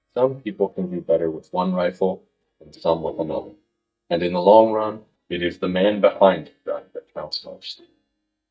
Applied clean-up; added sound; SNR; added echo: neural mask model DeepFilterNet 3.